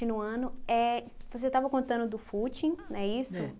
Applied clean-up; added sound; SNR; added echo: none; Chink, clink; 12 dB; none.